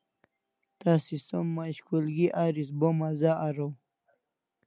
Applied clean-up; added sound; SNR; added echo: none; none; none; none.